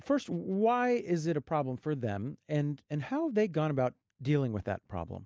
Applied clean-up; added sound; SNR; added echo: none; none; none; none.